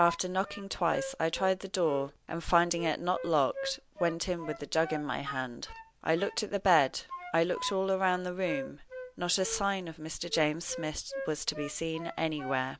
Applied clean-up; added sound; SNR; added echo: none; Wind instrument, woodwind instrument; 13 dB; none.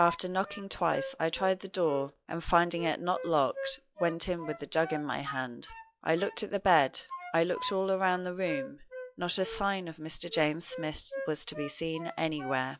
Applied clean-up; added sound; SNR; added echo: classical method log-MMSE.